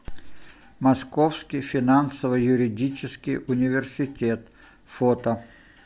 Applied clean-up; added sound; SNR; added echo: none; none; none; none.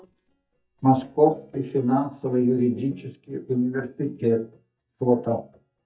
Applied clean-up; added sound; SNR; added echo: neural mask model DeepFilterNet 3.